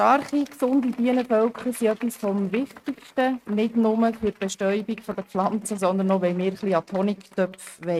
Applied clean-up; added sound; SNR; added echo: neural mask model RNNoise.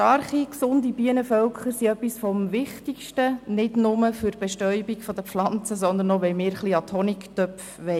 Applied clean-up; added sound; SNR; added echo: none; none; none; none.